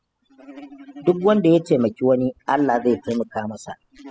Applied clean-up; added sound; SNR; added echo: classical method spectral subtraction.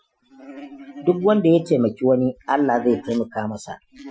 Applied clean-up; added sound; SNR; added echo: classical method Wiener filter.